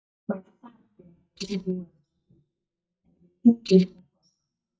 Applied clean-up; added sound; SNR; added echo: neural mask model DeepFilterNet 3.